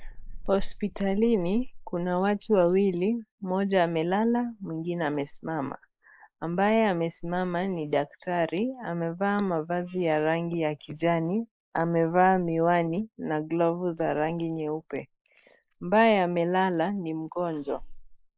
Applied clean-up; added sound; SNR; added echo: neural mask model Resemble Enhance denoiser.